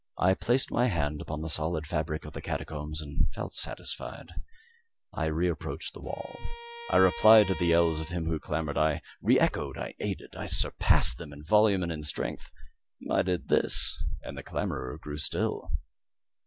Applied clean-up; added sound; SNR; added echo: none; Bowed string instrument; 15 dB; none.